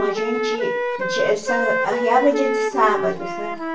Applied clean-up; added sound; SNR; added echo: none; Wind instrument, woodwind instrument; 1 dB; reverberation time 0.3 s.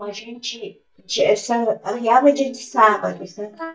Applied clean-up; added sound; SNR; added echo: neural mask model DeepFilterNet 3.